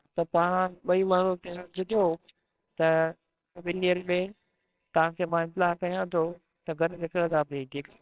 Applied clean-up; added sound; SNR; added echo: neural separator model SepFormer WHAMR!.